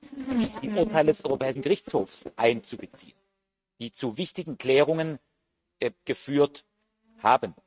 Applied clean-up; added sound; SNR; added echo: neural mask model RNNoise.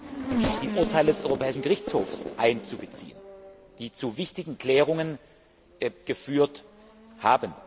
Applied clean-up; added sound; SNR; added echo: none; Race car, auto racing / Accelerating, revving, vroom; 8 dB; none.